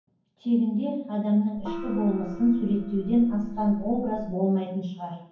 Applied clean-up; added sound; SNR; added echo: none; Gong; 11 dB; reverberation time 0.9 s.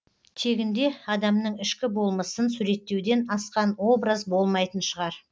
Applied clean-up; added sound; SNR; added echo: none; none; none; none.